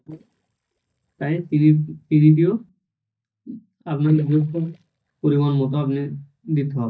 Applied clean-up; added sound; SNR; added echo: neural mask model DeepFilterNet 3.